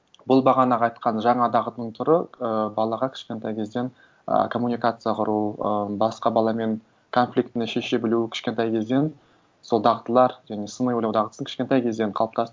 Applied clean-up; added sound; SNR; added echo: none; none; none; none.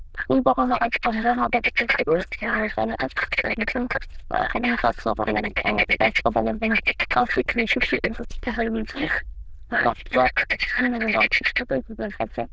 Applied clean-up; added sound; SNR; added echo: neural diffusion model UNIVERSE++.